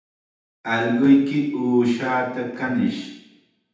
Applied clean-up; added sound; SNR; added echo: none; none; none; reverberation time 0.8 s.